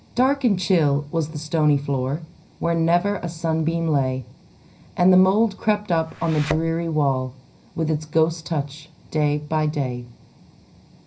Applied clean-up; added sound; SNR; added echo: none; Thump, thud; 10 dB; reverberation time 0.4 s.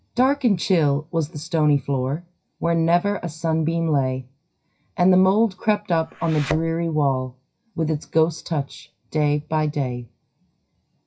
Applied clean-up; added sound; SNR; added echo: classical method WPE with log-MMSE.